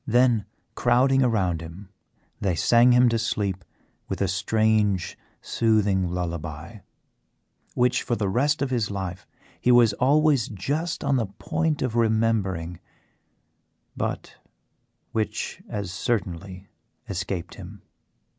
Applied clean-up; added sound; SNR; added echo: none; none; none; none.